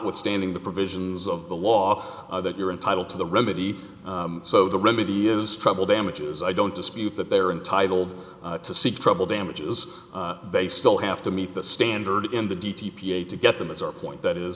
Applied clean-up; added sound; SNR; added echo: none; none; none; none.